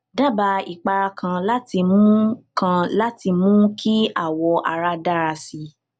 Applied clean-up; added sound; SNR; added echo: none; none; none; none.